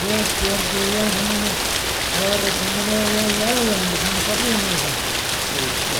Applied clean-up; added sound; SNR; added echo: none; Rain; -4 dB; none.